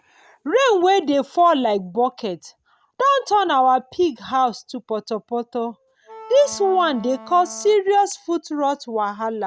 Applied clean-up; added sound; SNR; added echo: none; Wind instrument, woodwind instrument; 20 dB; none.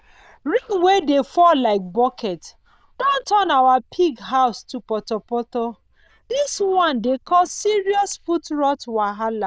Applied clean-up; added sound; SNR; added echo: neural diffusion model UNIVERSE++.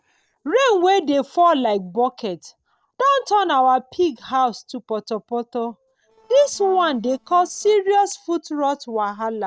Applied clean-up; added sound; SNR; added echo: neural separator model SepFormer DNS4.